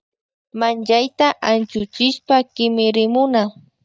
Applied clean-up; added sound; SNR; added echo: neural mask model DeepFilterNet 3.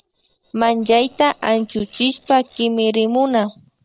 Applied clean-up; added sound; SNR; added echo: neural separator model SepFormer DNS4.